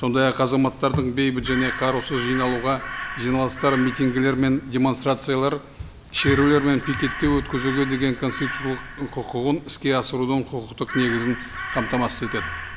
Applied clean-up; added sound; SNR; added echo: none; Crow; 11 dB; none.